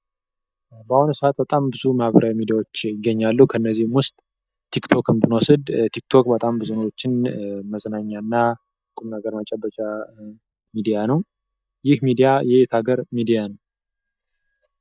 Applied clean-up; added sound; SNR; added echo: neural mask model DeepFilterNet 3.